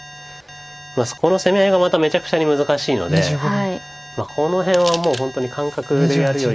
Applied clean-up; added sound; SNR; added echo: none; Alarm; 19 dB; none.